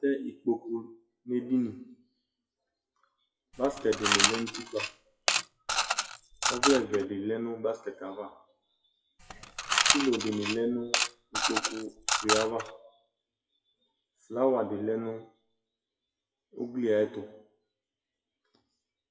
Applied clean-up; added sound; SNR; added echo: classical method WPE with log-MMSE.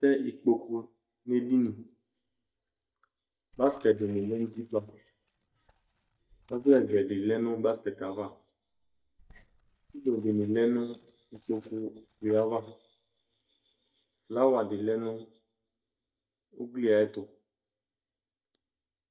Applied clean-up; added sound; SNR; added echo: neural mask model DeepFilterNet 3.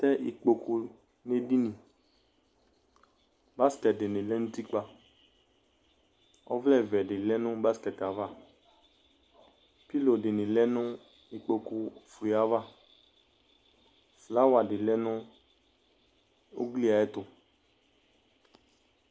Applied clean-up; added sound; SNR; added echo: none; none; none; none.